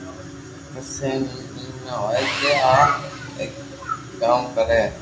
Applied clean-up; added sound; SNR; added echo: none; Sawing; 11 dB; reverberation time 0.4 s.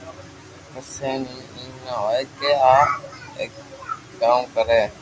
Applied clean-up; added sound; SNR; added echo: none; none; none; none.